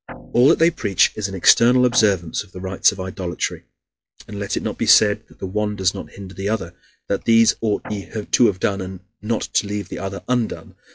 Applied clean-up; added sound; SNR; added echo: classical method log-MMSE.